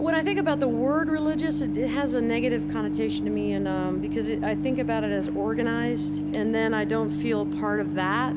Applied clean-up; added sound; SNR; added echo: none; Microwave oven; 0 dB; none.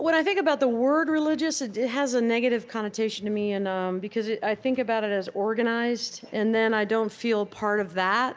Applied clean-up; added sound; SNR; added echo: none; none; none; none.